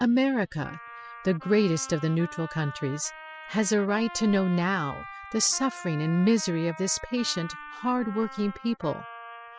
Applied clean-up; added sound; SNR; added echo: classical method spectral subtraction.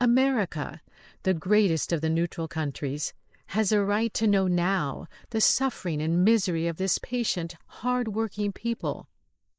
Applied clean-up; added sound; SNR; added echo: neural mask model Resemble Enhance denoiser.